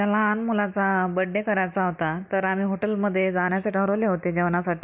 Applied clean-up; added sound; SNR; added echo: none; none; none; none.